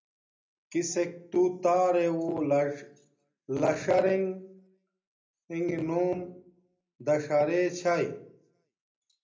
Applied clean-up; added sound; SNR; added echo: none; none; none; reverberation time 0.5 s.